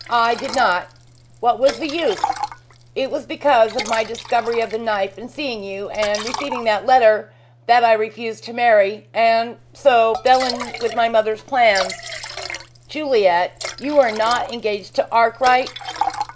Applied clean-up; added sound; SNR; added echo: none; Liquid; 12 dB; none.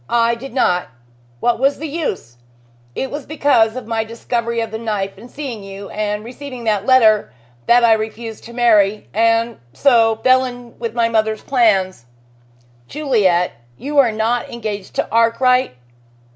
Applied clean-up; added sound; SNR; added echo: none; none; none; none.